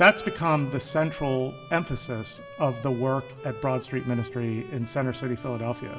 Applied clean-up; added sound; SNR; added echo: none; Bowed string instrument; 15 dB; reverberation time 1.1 s.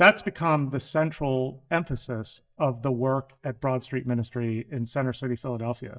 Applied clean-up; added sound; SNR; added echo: neural mask model DeepFilterNet 3.